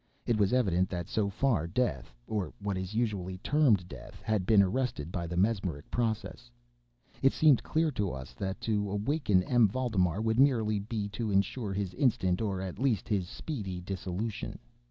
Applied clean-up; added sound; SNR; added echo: none; none; none; none.